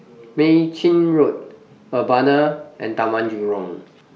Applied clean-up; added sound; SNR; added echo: none; none; none; none.